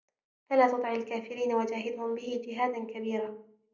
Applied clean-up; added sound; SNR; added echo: none; none; none; reverberation time 0.5 s.